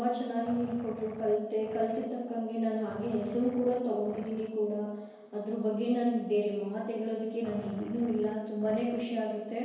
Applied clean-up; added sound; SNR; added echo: none; Growling; 17 dB; reverberation time 1.2 s.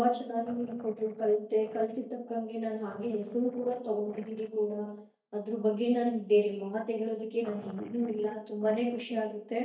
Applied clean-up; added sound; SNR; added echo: neural mask model DeepFilterNet 3.